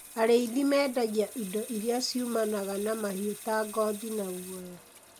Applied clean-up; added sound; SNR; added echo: none; Sink (filling or washing) / Water tap, faucet; 15 dB; none.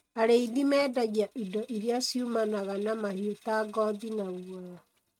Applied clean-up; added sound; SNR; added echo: neural mask model RNNoise.